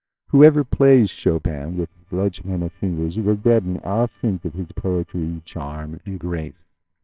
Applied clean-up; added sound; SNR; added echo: neural separator model SepFormer WHAMR!.